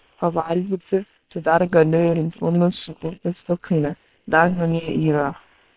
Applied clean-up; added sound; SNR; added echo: neural separator model SepFormer WHAM!.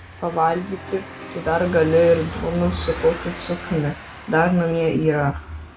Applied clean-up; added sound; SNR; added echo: none; Piano + Car passing by / Engine; 13 dB; none.